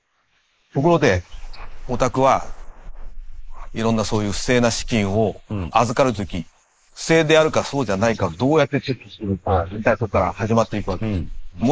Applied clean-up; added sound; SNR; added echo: neural mask model Resemble Enhance denoiser.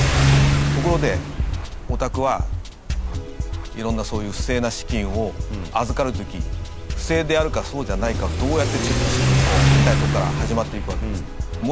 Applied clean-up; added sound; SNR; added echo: none; Accelerating, revving, vroom / Car; -1 dB; none.